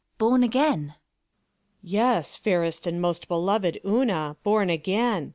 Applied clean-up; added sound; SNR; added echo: none; none; none; none.